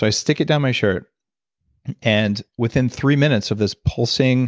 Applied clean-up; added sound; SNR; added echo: none; none; none; none.